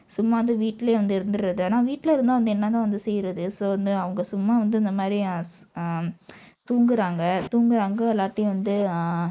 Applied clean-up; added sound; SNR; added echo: neural mask model Resemble Enhance denoiser.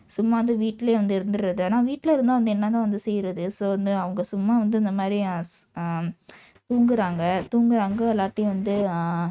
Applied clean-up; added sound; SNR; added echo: neural mask model RNNoise.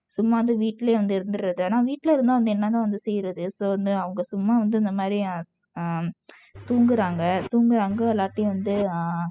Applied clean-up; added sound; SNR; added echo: classical method spectral subtraction.